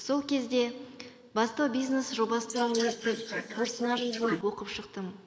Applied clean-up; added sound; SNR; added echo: neural mask model Resemble Enhance denoiser.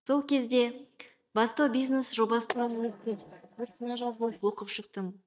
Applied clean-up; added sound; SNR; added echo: neural mask model DeepFilterNet 3.